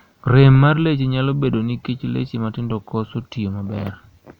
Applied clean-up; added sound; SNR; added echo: none; none; none; none.